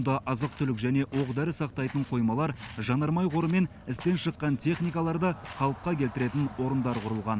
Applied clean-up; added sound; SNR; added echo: none; Crowd + Walk, footsteps; 18 dB; none.